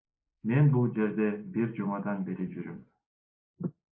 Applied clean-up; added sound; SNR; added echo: neural mask model Resemble Enhance denoiser.